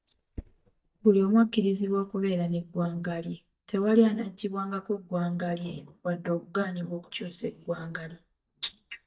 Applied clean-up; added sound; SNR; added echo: neural mask model DeepFilterNet 3.